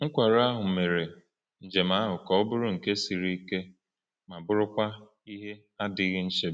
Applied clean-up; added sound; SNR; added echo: none; none; none; none.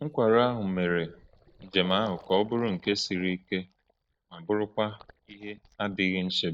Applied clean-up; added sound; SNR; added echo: neural mask model DeepFilterNet 3.